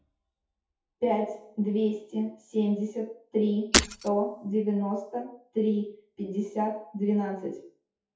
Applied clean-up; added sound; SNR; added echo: classical method WPE with log-MMSE.